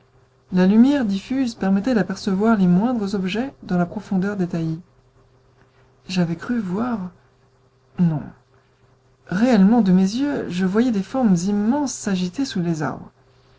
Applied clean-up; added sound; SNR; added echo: none; none; none; none.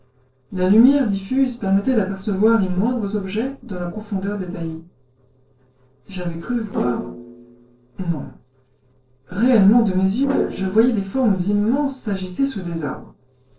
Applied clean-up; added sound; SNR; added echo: neural separator model SepFormer DNS4.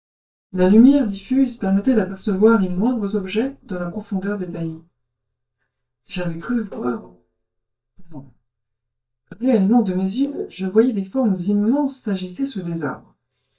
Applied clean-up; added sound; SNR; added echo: neural mask model DeepFilterNet 3.